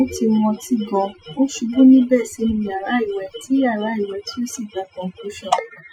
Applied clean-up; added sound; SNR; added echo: classical method Wiener filter.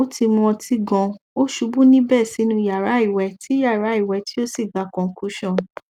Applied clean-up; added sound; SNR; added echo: none; none; none; none.